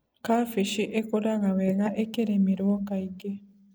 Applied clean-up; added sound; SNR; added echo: neural mask model Resemble Enhance denoiser.